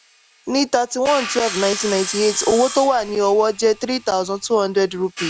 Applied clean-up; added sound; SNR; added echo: none; Hi-hat + Sawing; 12 dB; none.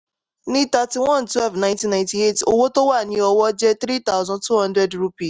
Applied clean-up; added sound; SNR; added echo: none; none; none; none.